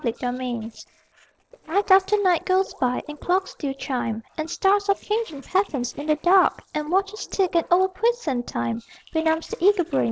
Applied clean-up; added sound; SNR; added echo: neural separator model SepFormer DNS4.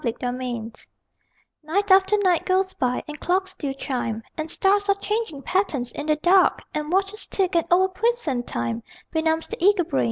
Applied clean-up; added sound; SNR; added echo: none; none; none; none.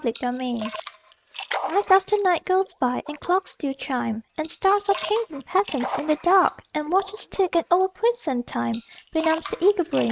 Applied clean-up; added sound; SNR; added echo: neural mask model RNNoise.